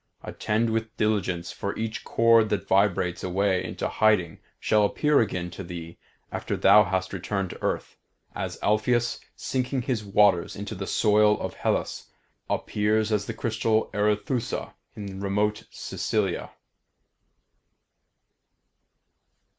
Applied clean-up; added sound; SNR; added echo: none; none; none; none.